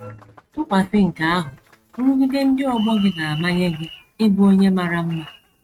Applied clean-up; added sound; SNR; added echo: neural mask model RNNoise.